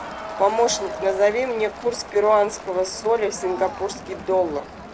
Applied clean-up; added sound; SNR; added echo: none; Crowd; 12 dB; none.